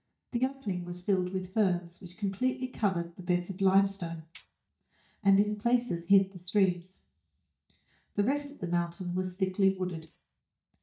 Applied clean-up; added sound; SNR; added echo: neural mask model DeepFilterNet 3.